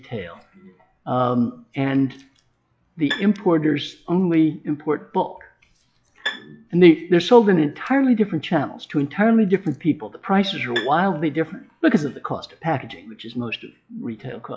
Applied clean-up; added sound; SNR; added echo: classical method log-MMSE.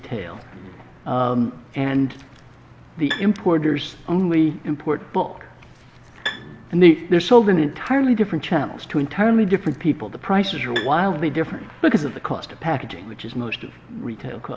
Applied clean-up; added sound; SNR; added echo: none; Bowed string instrument; 12 dB; none.